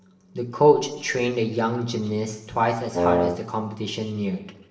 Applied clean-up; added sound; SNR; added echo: none; Wind instrument, woodwind instrument; -1 dB; reverberation time 1.1 s.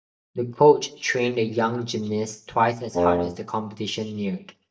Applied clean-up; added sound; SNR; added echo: neural mask model DeepFilterNet 3.